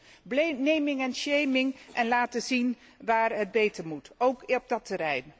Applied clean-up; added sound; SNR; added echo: none; none; none; none.